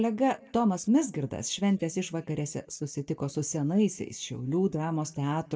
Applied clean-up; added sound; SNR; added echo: neural mask model DeepFilterNet 3.